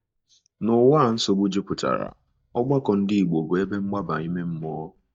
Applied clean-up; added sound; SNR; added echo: neural mask model DeepFilterNet 3.